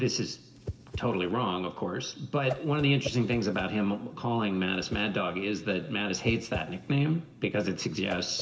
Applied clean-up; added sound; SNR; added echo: none; Whoosh, swoosh, swish; 14 dB; reverberation time 1.9 s.